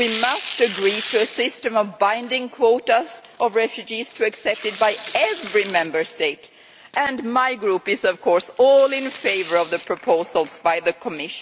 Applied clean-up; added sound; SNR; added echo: none; Tearing; 12 dB; none.